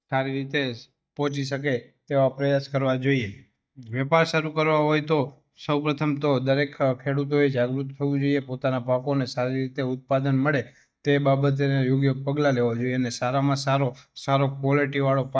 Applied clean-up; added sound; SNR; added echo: neural mask model DeepFilterNet 3.